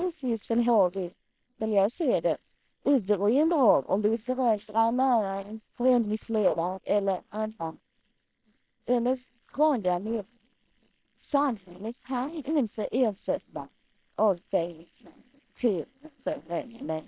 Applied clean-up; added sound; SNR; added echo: neural separator model SepFormer WHAM!.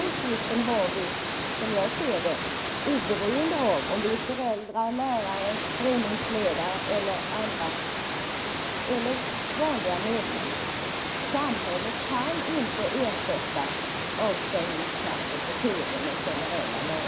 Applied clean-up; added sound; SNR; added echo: none; Water; 1 dB; none.